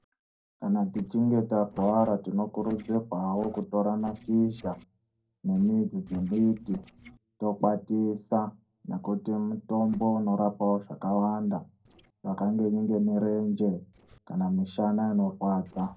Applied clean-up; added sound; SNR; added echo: neural separator model SepFormer DNS4.